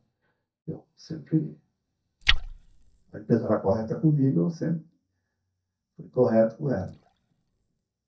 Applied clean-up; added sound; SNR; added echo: neural mask model DeepFilterNet 3.